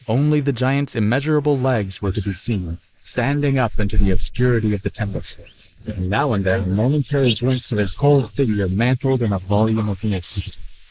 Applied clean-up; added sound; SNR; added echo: neural mask model Resemble Enhance denoiser.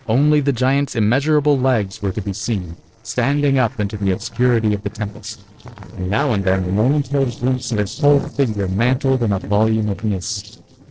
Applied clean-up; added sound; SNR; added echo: neural separator model SepFormer DNS4.